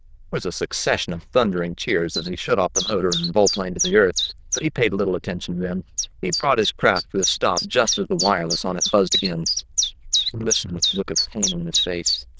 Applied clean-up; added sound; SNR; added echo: neural diffusion model UNIVERSE++.